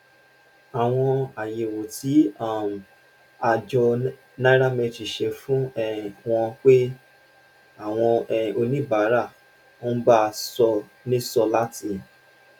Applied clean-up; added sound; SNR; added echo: none; none; none; none.